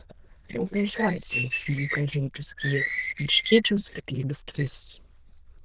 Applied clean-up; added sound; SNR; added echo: neural diffusion model UNIVERSE++.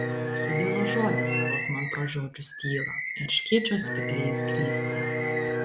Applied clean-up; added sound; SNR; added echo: none; Bowed string instrument + Bird; -2 dB; none.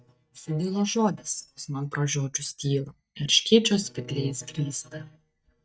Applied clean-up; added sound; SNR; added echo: neural mask model DeepFilterNet 3.